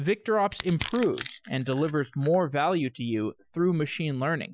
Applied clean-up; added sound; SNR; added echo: classical method Wiener filter.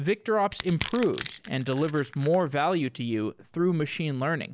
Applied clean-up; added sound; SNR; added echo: none; Crushing; 12 dB; none.